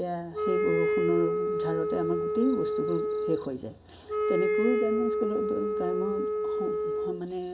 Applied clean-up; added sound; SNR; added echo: none; Wind instrument, woodwind instrument; -3 dB; reverberation time 0.4 s.